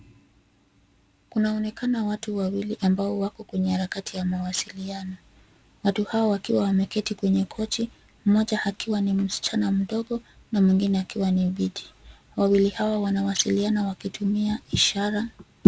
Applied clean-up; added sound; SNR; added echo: none; none; none; none.